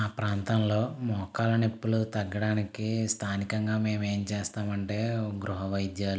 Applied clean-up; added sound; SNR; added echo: none; none; none; none.